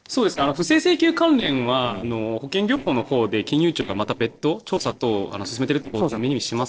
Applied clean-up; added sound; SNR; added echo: neural separator model SepFormer DNS4.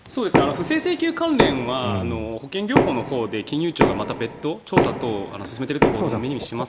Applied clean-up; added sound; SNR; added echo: none; Knock; -1 dB; none.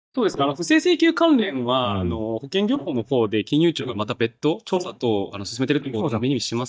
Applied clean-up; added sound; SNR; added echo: neural mask model DeepFilterNet 3.